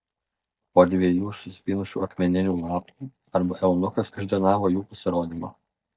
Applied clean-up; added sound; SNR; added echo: neural mask model DeepFilterNet 3.